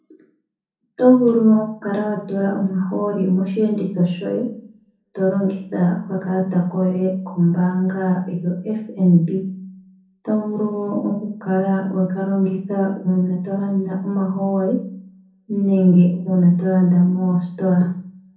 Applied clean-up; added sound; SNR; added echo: none; none; none; reverberation time 0.6 s.